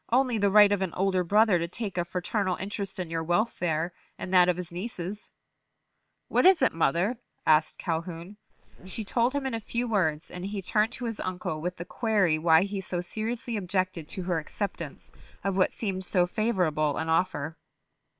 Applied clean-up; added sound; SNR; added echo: neural separator model SepFormer WHAM!.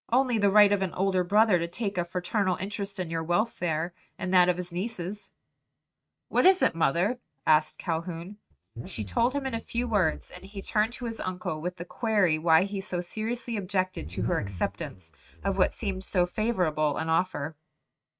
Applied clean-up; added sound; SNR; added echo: neural mask model RNNoise.